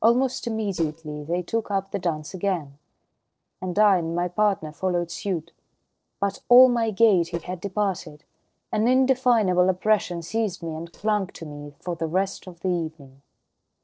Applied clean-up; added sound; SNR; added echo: neural separator model SepFormer DNS4.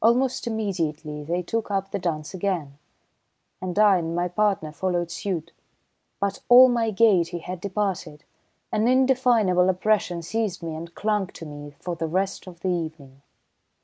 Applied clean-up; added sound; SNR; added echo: none; none; none; none.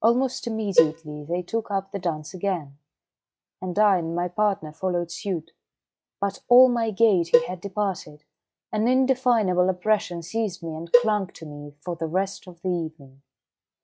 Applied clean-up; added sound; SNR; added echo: classical method log-MMSE.